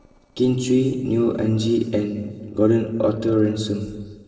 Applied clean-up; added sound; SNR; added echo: neural separator model SepFormer DNS4.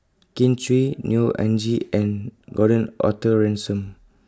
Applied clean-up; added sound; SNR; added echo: none; none; none; none.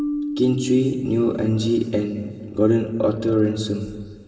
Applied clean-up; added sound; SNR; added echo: none; Marimba, xylophone; 12 dB; reverberation time 2.0 s.